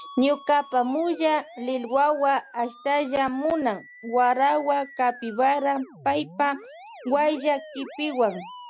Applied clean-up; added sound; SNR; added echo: none; Musical instrument; 20 dB; none.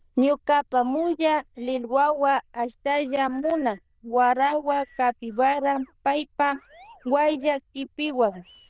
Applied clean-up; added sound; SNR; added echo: neural diffusion model UNIVERSE++.